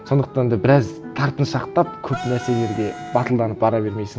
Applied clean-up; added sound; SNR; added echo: none; Wind instrument, woodwind instrument; 12 dB; none.